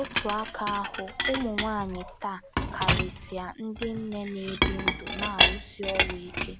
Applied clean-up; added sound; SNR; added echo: none; Chink, clink; -4 dB; none.